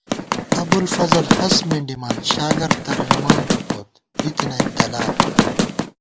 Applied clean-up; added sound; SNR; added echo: none; Run; -5 dB; none.